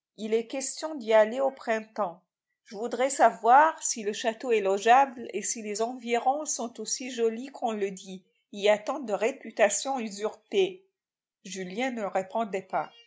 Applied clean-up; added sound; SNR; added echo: none; none; none; none.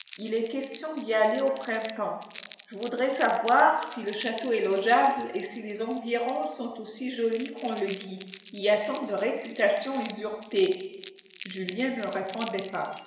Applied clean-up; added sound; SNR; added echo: none; Crumpling, crinkling; 12 dB; reverberation time 1.3 s.